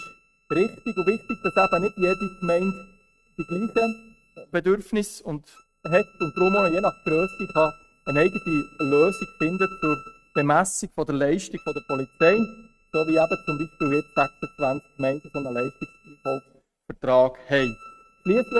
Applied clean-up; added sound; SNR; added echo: neural mask model RNNoise.